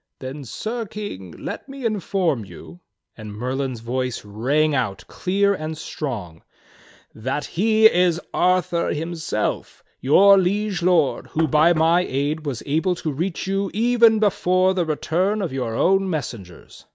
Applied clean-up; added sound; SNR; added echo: none; Knock; 16 dB; none.